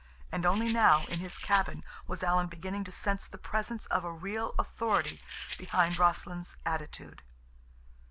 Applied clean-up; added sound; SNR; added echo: none; Rattle; 13 dB; none.